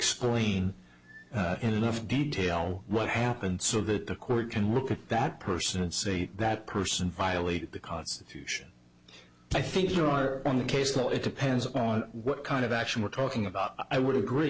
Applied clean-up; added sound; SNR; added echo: none; none; none; none.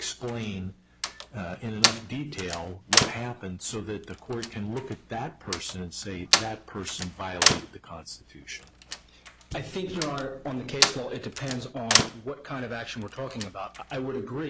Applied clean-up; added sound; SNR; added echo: none; Slam; -4 dB; none.